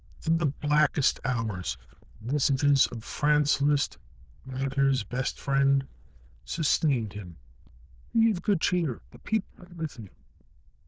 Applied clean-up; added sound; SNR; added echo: neural diffusion model UNIVERSE++.